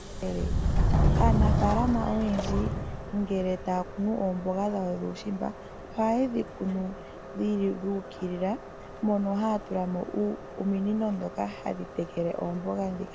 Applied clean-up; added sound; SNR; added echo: none; Subway, metro, underground; 1 dB; none.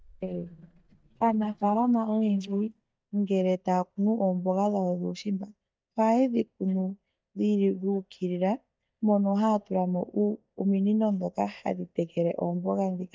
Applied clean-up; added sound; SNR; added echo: neural mask model DeepFilterNet 3.